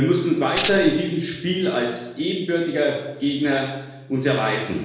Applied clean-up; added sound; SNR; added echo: none; Tambourine; 6 dB; reverberation time 1.1 s.